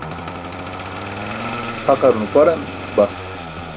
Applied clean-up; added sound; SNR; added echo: none; Engine starting; 8 dB; none.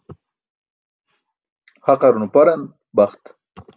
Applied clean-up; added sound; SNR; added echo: none; none; none; none.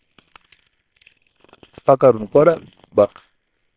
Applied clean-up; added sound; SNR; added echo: neural separator model SepFormer WHAM!.